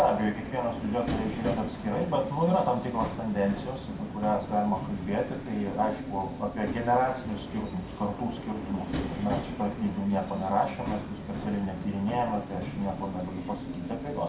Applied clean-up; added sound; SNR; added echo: none; Subway, metro, underground; 7 dB; reverberation time 0.5 s.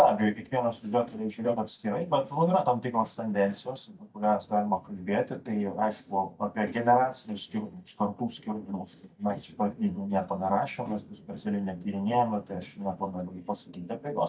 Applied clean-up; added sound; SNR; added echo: neural mask model DeepFilterNet 3.